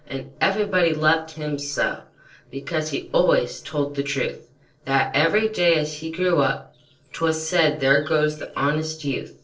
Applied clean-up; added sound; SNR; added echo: neural separator model SepFormer DNS4.